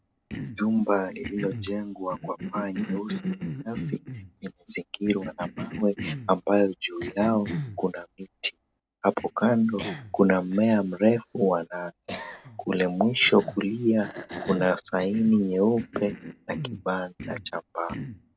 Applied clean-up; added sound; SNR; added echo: none; Cough; 12 dB; none.